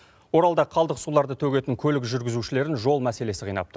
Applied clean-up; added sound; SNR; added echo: none; none; none; none.